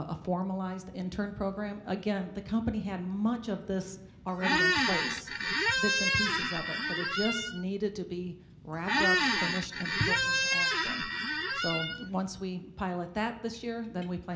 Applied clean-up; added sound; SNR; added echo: none; Squeak; -5 dB; none.